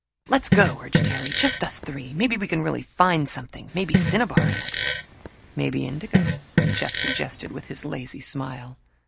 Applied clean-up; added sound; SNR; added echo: none; Fart; -2 dB; none.